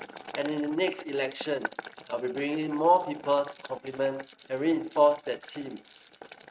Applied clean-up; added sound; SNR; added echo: neural mask model RNNoise.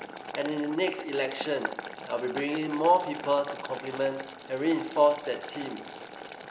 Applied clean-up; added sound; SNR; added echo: none; Boiling; 11 dB; none.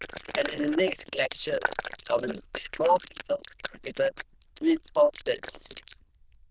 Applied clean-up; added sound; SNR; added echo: neural diffusion model UNIVERSE++.